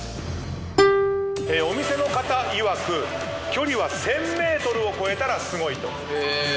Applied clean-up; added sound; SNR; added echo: none; Plucked string instrument; 0 dB; none.